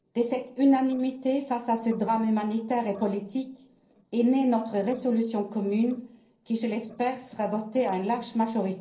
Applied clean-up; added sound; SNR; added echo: neural separator model SepFormer DNS4.